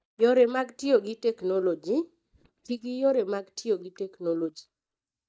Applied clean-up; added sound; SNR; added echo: neural mask model DeepFilterNet 3.